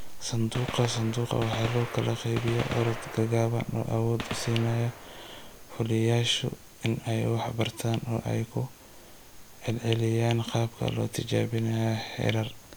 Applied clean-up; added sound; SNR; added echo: none; Gunshot, gunfire; 13 dB; none.